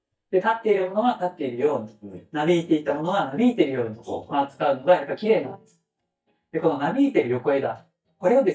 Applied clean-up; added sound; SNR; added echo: neural mask model DeepFilterNet 3.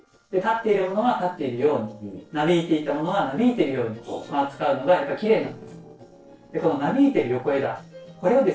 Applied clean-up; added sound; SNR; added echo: neural separator model SepFormer DNS4.